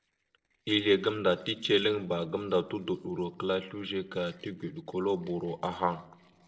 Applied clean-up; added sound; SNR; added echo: neural separator model SepFormer DNS4.